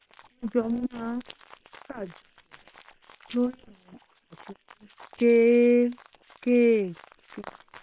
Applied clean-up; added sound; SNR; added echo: neural separator model SepFormer WHAM!.